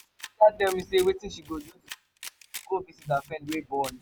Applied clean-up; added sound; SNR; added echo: none; Camera; 17 dB; none.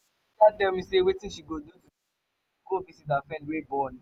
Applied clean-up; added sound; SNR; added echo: none; none; none; none.